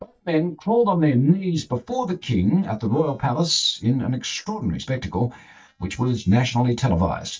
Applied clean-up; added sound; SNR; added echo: neural mask model DeepFilterNet 3.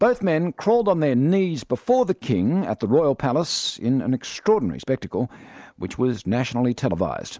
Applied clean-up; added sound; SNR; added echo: none; none; none; none.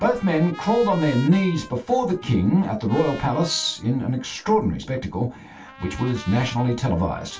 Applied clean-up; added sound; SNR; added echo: none; Trumpet; 19 dB; reverberation time 0.2 s.